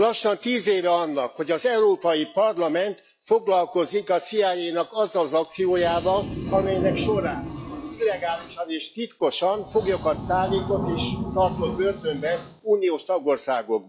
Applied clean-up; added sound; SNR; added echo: classical method log-MMSE.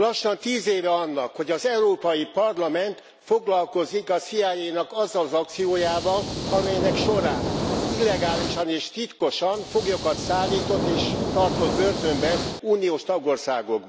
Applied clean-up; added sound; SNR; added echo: none; Hiss; 3 dB; none.